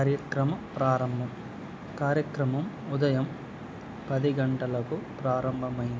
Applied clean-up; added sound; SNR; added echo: none; none; none; none.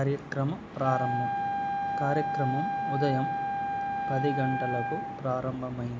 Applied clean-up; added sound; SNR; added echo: none; Wind instrument, woodwind instrument; 1 dB; none.